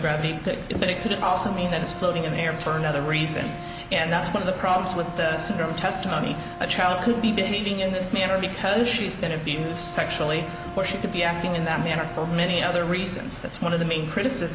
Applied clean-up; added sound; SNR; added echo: none; Brass instrument; 14 dB; none.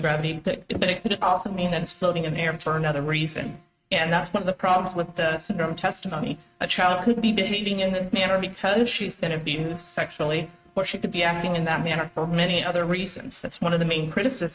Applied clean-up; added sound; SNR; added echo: neural mask model RNNoise.